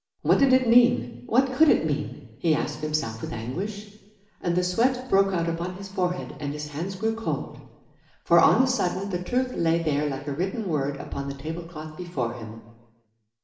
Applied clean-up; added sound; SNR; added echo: none; none; none; reverberation time 0.9 s.